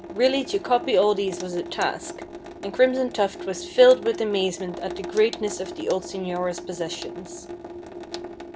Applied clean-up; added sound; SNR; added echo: none; Sink (filling or washing) / Water tap, faucet; 12 dB; none.